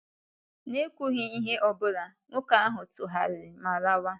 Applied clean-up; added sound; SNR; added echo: none; none; none; none.